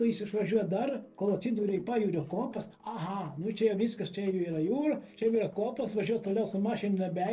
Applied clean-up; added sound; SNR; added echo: neural separator model SepFormer DNS4.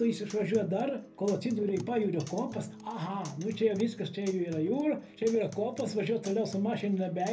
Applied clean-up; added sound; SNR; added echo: none; Acoustic guitar; 18 dB; reverberation time 0.3 s.